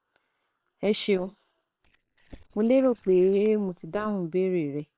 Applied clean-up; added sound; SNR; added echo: neural separator model SepFormer WHAM!.